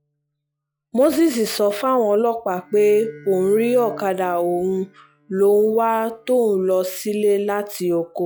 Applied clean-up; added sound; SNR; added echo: classical method log-MMSE.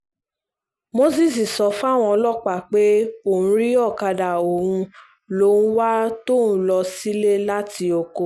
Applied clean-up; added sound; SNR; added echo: none; none; none; none.